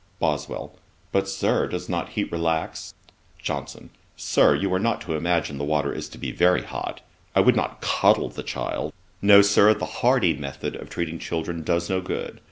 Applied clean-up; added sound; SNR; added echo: none; none; none; none.